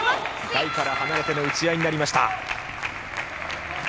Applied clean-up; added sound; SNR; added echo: none; Squeak; 18 dB; none.